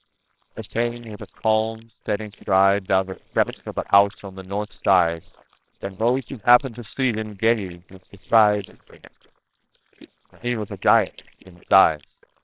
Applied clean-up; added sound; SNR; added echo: neural separator model SepFormer WHAMR!.